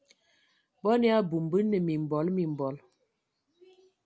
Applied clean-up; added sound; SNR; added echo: none; none; none; none.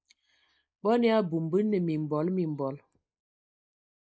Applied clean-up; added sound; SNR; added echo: neural mask model Resemble Enhance denoiser.